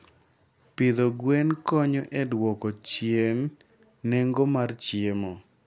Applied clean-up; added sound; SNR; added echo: none; none; none; none.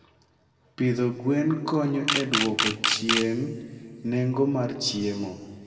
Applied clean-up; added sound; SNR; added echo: none; Camera; 1 dB; reverberation time 1.7 s.